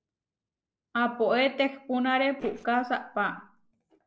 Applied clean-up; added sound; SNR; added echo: neural separator model SepFormer DNS4.